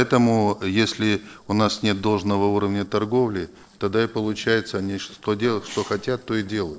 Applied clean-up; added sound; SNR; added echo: neural separator model SepFormer DNS4.